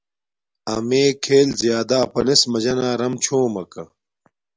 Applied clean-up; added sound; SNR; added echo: none; none; none; none.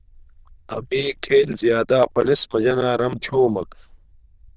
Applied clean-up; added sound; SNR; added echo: neural diffusion model UNIVERSE++.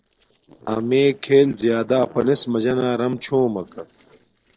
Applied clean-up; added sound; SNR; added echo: neural separator model SepFormer DNS4.